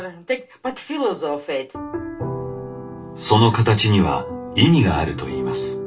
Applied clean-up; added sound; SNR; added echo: none; none; none; reverberation time 0.2 s.